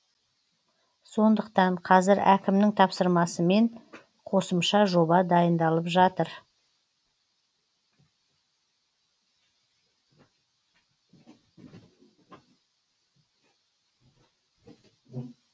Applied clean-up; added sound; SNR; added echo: none; none; none; none.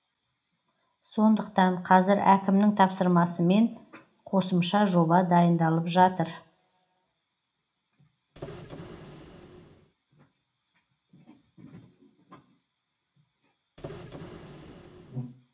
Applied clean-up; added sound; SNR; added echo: none; Printer; 17 dB; reverberation time 0.4 s.